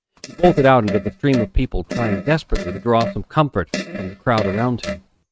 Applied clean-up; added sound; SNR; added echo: neural mask model RNNoise.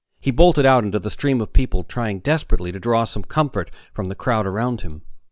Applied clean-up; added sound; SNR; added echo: none; none; none; none.